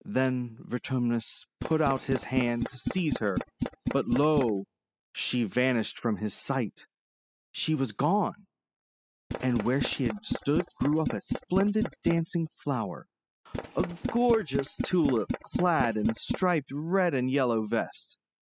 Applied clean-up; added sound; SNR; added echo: classical method spectral subtraction.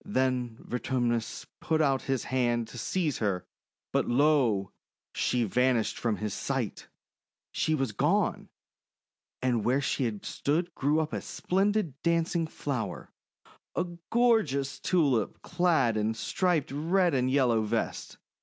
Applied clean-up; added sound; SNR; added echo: none; none; none; none.